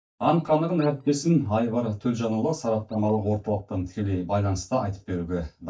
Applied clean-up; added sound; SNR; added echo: neural mask model DeepFilterNet 3.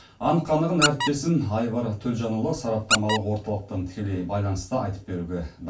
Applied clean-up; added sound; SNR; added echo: none; Squeak; 6 dB; reverberation time 0.2 s.